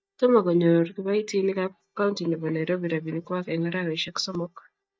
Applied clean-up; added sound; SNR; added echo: neural mask model DeepFilterNet 3.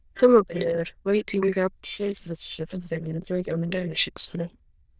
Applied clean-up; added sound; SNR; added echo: neural diffusion model UNIVERSE++.